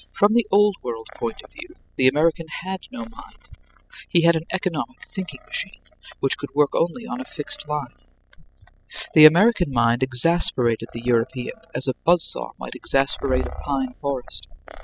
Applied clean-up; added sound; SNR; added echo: classical method spectral subtraction.